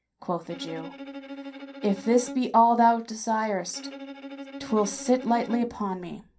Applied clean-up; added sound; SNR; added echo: none; Bowed string instrument; 15 dB; reverberation time 0.3 s.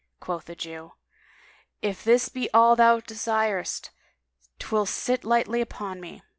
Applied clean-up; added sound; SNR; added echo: none; none; none; none.